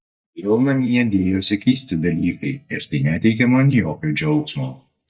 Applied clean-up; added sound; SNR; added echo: neural mask model DeepFilterNet 3.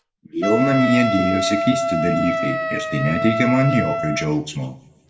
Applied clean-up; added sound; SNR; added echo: none; Wind instrument, woodwind instrument; 2 dB; reverberation time 0.7 s.